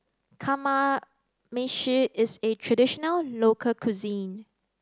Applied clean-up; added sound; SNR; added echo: none; none; none; none.